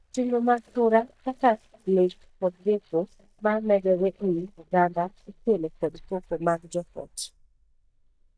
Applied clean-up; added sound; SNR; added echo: neural mask model DeepFilterNet 3.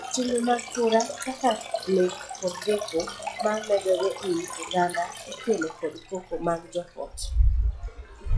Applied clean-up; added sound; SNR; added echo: classical method log-MMSE.